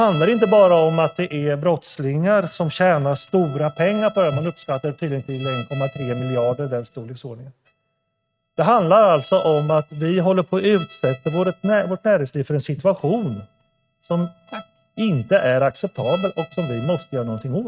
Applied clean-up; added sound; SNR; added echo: neural mask model RNNoise.